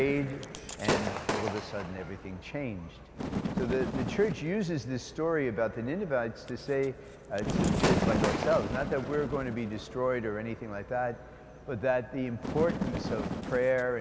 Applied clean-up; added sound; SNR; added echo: none; Bird + Gunshot, gunfire / Fireworks; 3 dB; none.